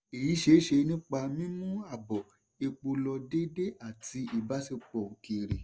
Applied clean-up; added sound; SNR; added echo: none; none; none; none.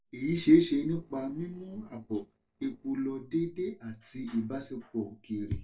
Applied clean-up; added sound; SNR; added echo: neural separator model SepFormer DNS4.